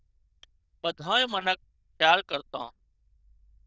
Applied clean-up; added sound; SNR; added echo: neural diffusion model UNIVERSE++.